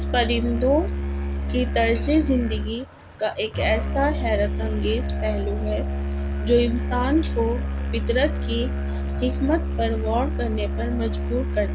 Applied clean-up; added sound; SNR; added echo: none; Musical instrument; 1 dB; none.